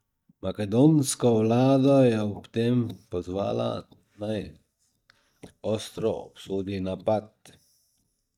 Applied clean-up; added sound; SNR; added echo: neural mask model DeepFilterNet 3.